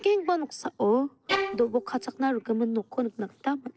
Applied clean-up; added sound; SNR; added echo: neural separator model SepFormer DNS4.